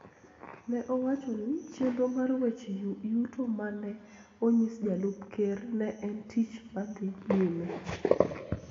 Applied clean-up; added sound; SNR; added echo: none; none; none; reverberation time 0.9 s.